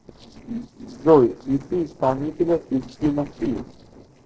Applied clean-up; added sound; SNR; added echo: neural separator model SepFormer DNS4.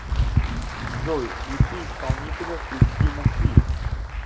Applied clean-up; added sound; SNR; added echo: none; Applause; 13 dB; reverberation time 0.5 s.